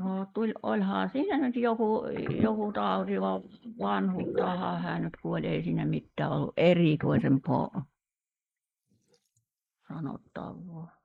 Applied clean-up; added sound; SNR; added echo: neural mask model Resemble Enhance denoiser.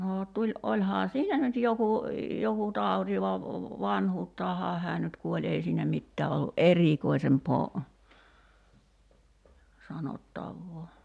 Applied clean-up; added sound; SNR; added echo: none; none; none; none.